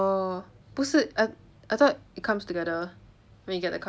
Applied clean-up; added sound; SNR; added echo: none; none; none; none.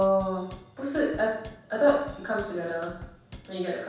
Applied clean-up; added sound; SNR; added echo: none; Drum / Drum kit; 18 dB; reverberation time 0.7 s.